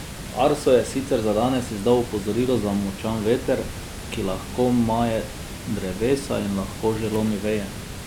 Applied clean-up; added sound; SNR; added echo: none; Water; 11 dB; none.